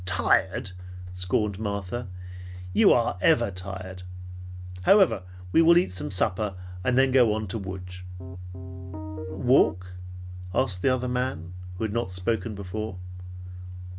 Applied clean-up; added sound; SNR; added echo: none; Piano; 12 dB; none.